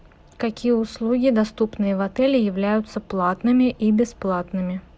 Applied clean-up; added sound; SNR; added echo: none; none; none; none.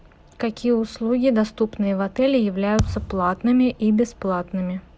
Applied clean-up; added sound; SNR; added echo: none; Thump, thud; 8 dB; none.